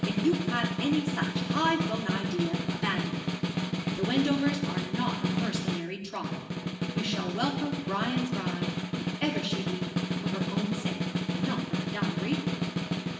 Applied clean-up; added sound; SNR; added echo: none; Snare drum; -2 dB; reverberation time 0.9 s.